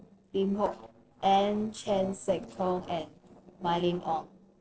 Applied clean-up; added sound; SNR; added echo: neural separator model SepFormer DNS4.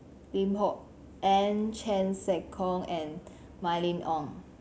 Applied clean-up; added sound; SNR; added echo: none; none; none; none.